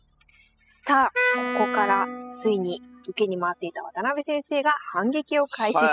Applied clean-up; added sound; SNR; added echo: classical method spectral subtraction.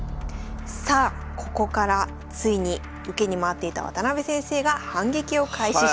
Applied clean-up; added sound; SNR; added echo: none; none; none; none.